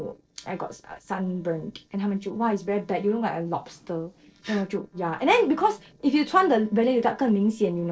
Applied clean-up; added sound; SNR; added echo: neural separator model SepFormer DNS4.